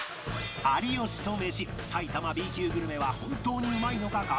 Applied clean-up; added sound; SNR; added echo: none; none; none; none.